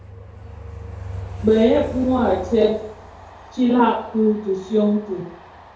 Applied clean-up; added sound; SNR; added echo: none; Train; 15 dB; reverberation time 2.4 s.